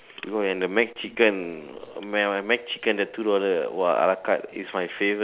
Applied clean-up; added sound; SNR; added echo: none; none; none; none.